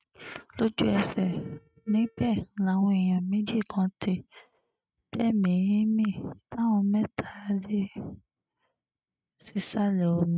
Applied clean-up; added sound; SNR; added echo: neural mask model RNNoise.